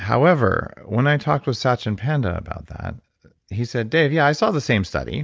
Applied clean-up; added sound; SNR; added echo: none; none; none; none.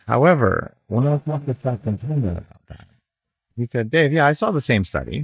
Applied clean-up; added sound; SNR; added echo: neural mask model DeepFilterNet 3.